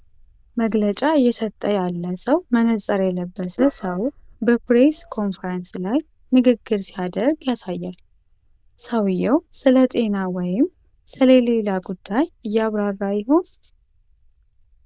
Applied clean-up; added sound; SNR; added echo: neural diffusion model UNIVERSE++.